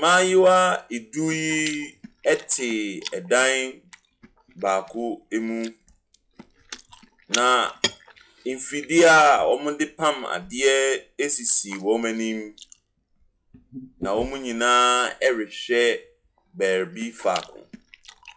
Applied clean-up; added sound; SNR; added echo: classical method log-MMSE.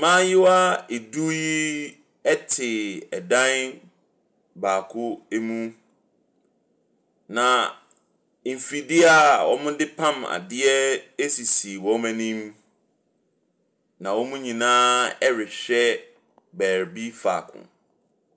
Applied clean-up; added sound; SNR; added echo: none; none; none; none.